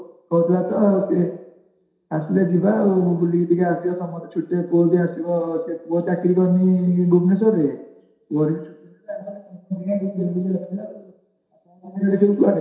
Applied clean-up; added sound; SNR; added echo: none; none; none; reverberation time 0.7 s.